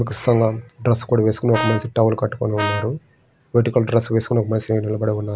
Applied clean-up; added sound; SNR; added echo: none; Brass instrument; 8 dB; none.